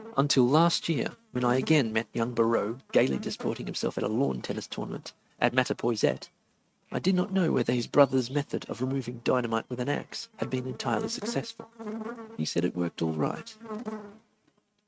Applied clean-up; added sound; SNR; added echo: neural mask model RNNoise.